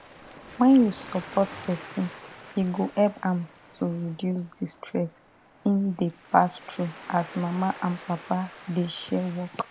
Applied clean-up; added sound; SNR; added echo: none; Waves, surf; 19 dB; none.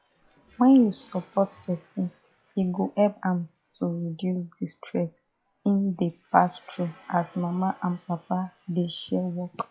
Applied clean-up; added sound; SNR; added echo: classical method log-MMSE.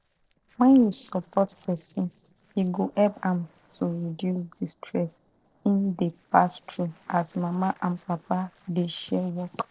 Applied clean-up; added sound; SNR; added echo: neural separator model SepFormer DNS4.